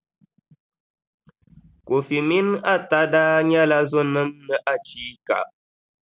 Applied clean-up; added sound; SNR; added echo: none; none; none; none.